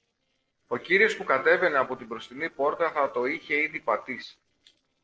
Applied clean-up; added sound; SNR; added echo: neural separator model SepFormer DNS4.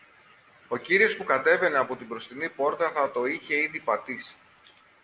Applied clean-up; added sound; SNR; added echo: none; none; none; none.